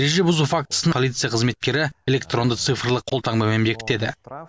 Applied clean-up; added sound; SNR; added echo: none; none; none; none.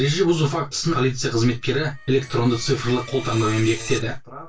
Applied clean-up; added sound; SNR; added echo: none; Screech; 18 dB; reverberation time 0.1 s.